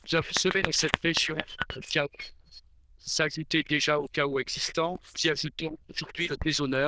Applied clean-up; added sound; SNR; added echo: neural diffusion model UNIVERSE++.